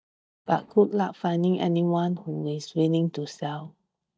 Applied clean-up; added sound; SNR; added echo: neural mask model DeepFilterNet 3.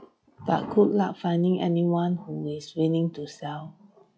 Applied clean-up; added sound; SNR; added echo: classical method log-MMSE.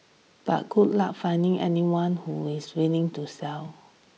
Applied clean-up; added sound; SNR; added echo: none; none; none; none.